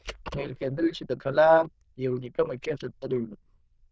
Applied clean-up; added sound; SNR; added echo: neural diffusion model UNIVERSE++.